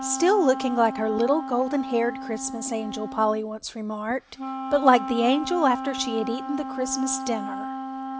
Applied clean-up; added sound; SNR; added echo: none; Wind instrument, woodwind instrument; 8 dB; none.